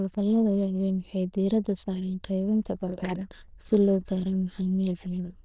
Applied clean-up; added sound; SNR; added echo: neural diffusion model UNIVERSE++.